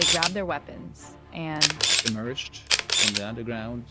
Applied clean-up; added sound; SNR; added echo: none; Camera; -5 dB; none.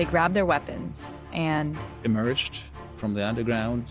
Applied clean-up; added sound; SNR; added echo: none; none; none; none.